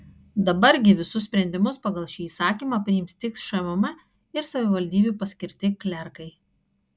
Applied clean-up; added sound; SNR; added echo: none; none; none; none.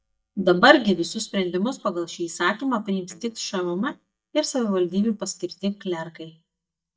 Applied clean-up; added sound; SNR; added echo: neural mask model DeepFilterNet 3.